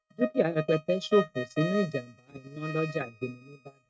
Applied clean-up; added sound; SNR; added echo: neural mask model RNNoise.